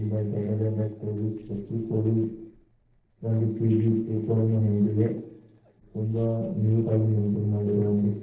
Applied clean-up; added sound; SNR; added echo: neural separator model SepFormer DNS4.